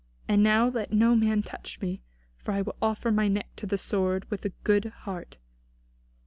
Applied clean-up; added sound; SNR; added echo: none; none; none; none.